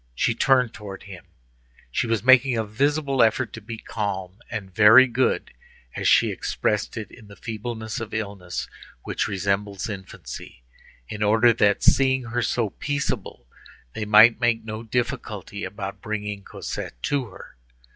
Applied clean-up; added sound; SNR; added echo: none; none; none; none.